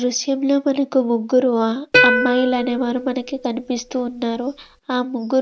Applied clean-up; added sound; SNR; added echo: none; Plucked string instrument; 2 dB; none.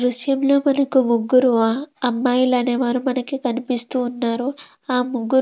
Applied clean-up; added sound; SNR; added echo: none; none; none; none.